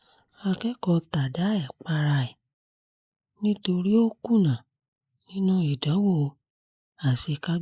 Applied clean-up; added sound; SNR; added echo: neural mask model Resemble Enhance denoiser.